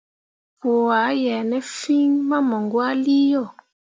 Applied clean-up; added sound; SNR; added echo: none; none; none; none.